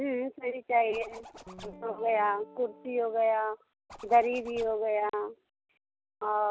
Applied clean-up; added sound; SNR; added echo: none; Zipper (clothing) + Guitar; 19 dB; none.